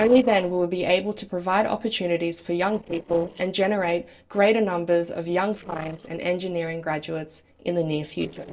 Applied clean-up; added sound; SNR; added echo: neural separator model SepFormer DNS4.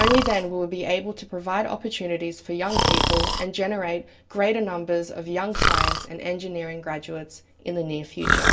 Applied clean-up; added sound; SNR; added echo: none; Breathing; 0 dB; reverberation time 0.2 s.